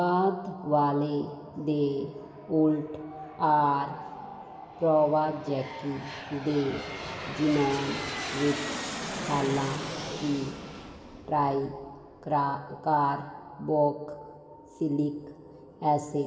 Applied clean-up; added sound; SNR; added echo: none; Aircraft; 12 dB; reverberation time 1.7 s.